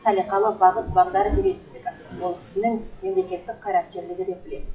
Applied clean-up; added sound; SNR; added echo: classical method WPE with log-MMSE.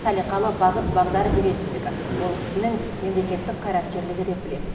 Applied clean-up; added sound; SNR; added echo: none; Waves, surf; 5 dB; reverberation time 1.2 s.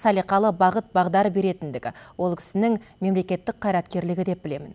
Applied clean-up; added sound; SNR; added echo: none; none; none; none.